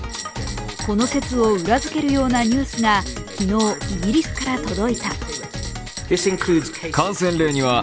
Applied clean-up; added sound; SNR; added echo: none; Bell; 13 dB; none.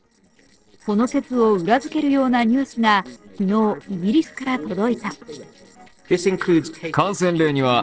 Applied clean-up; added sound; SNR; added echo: neural separator model SepFormer DNS4.